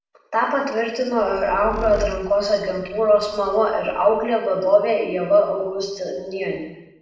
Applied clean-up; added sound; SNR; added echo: none; Squeak; 14 dB; reverberation time 0.9 s.